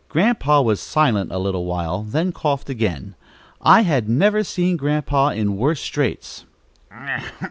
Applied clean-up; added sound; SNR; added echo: none; none; none; none.